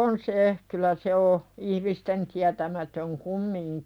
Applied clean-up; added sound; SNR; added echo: none; none; none; none.